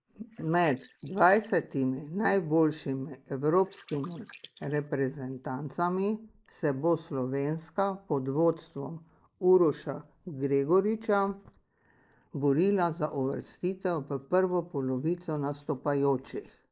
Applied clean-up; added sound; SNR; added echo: neural mask model Resemble Enhance denoiser.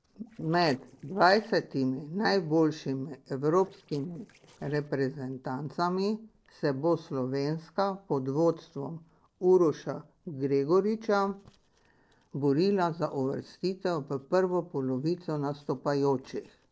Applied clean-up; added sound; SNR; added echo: neural separator model SepFormer DNS4.